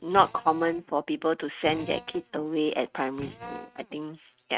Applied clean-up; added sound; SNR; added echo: neural mask model RNNoise.